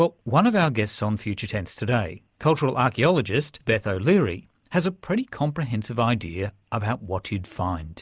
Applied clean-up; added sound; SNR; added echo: none; none; none; none.